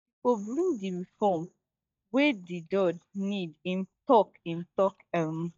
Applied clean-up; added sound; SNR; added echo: neural mask model DeepFilterNet 3.